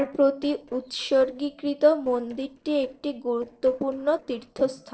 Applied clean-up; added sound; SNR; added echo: neural separator model SepFormer DNS4.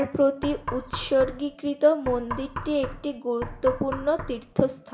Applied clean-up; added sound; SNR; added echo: none; Knock; 10 dB; reverberation time 0.5 s.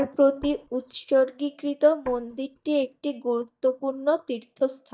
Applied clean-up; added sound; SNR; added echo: neural mask model DeepFilterNet 3.